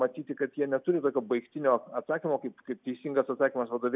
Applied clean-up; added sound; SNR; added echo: none; none; none; none.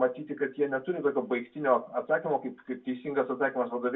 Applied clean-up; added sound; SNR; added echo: none; none; none; reverberation time 0.2 s.